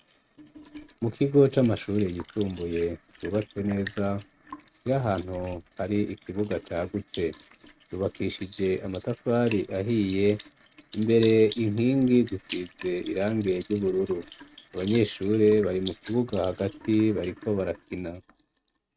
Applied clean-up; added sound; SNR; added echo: neural mask model RNNoise.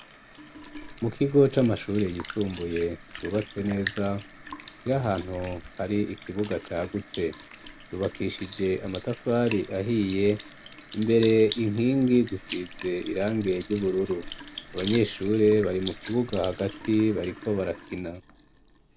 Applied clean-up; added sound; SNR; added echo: none; Sink (filling or washing) / Liquid; 15 dB; none.